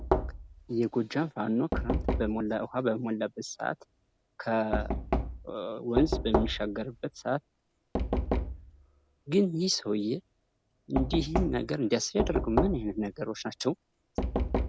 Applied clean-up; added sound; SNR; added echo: none; Knock; 2 dB; none.